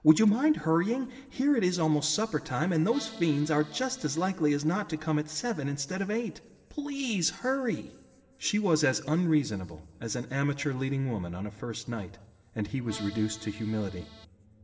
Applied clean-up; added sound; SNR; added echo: none; Accordion; 17 dB; reverberation time 2.1 s.